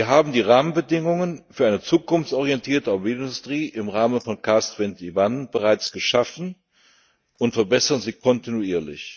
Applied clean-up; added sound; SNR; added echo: neural mask model DeepFilterNet 3.